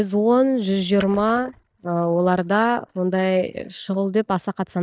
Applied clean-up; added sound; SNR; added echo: neural mask model DeepFilterNet 3.